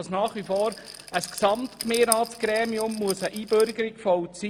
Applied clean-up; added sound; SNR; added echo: none; Rattle; 12 dB; none.